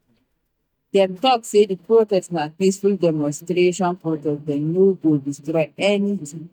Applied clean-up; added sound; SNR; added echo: neural mask model DeepFilterNet 3.